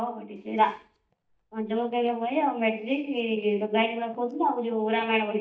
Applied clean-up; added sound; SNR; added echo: neural mask model DeepFilterNet 3.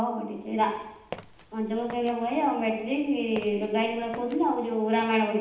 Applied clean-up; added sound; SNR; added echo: none; Walk, footsteps; 19 dB; reverberation time 0.8 s.